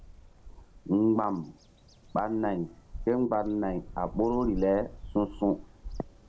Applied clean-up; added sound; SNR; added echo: none; Bird vocalization, bird call, bird song; 14 dB; none.